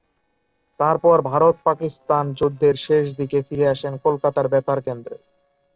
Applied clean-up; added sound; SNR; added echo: neural separator model SepFormer DNS4.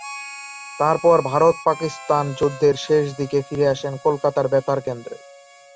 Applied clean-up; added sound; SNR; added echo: none; Harmonica; 18 dB; none.